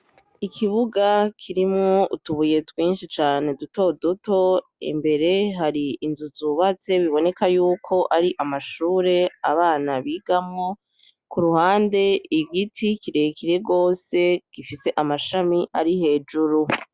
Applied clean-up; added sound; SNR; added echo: none; none; none; none.